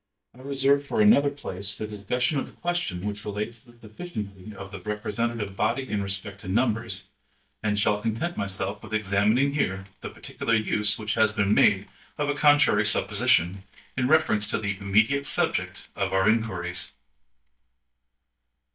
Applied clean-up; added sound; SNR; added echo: neural mask model DeepFilterNet 3.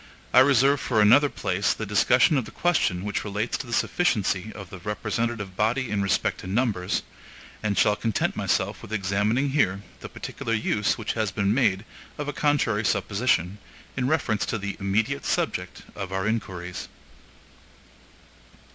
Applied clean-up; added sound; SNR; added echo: none; none; none; none.